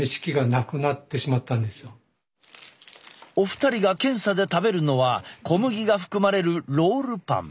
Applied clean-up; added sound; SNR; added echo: none; none; none; none.